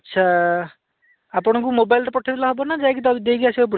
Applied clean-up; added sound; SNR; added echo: none; none; none; none.